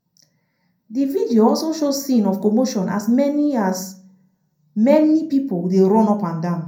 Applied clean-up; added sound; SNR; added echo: none; none; none; reverberation time 0.6 s.